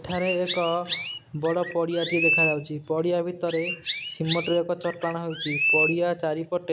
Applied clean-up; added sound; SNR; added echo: none; Chirp, tweet; 3 dB; none.